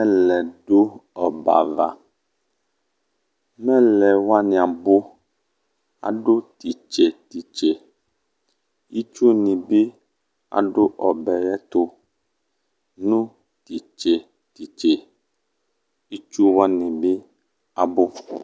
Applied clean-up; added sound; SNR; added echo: none; none; none; none.